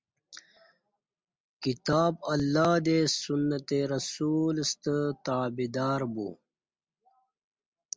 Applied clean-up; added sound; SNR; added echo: none; none; none; none.